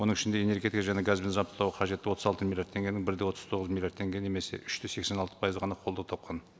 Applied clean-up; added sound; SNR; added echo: none; none; none; none.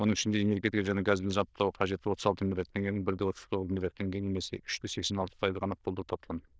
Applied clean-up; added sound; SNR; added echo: neural diffusion model UNIVERSE++.